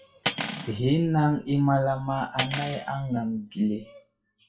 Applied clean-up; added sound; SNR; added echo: classical method WPE with log-MMSE.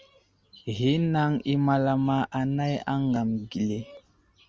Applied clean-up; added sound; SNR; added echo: none; none; none; none.